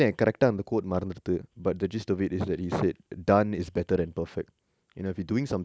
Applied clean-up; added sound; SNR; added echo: none; none; none; none.